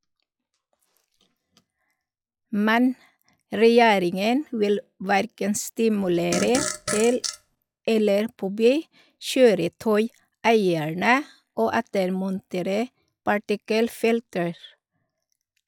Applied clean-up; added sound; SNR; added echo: classical method log-MMSE.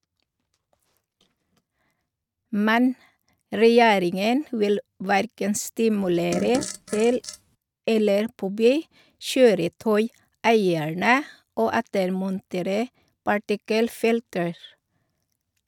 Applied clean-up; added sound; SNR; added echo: neural mask model RNNoise.